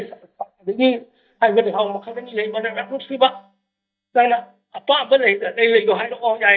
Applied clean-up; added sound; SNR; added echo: neural mask model DeepFilterNet 3.